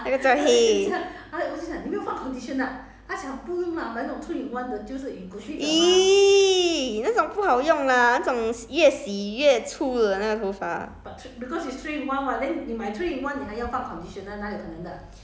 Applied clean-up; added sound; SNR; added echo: none; none; none; none.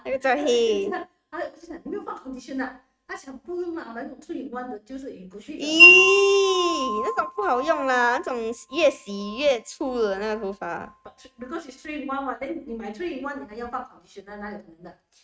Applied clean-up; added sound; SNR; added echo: neural mask model RNNoise.